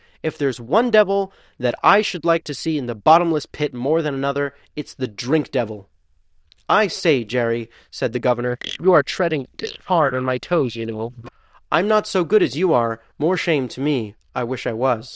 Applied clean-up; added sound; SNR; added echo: neural diffusion model UNIVERSE++.